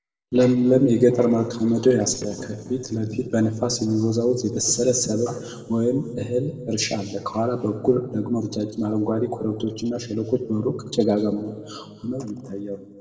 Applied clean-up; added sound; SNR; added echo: neural separator model SepFormer DNS4.